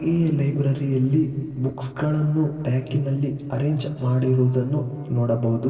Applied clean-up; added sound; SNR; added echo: neural separator model SepFormer DNS4.